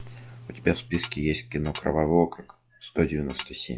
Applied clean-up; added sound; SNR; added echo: classical method log-MMSE.